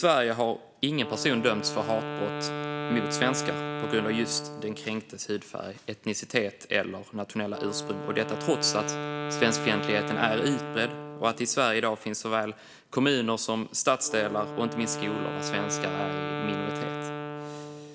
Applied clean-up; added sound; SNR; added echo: none; Wind instrument, woodwind instrument; 6 dB; none.